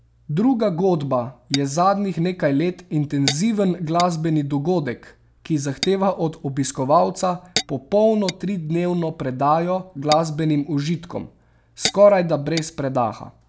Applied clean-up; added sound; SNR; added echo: none; Tap / Glass; 14 dB; none.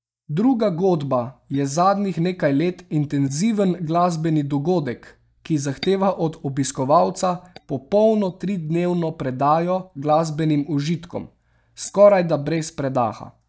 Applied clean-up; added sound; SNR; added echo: neural mask model DeepFilterNet 3.